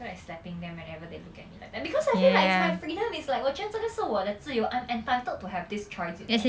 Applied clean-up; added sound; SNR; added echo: none; none; none; none.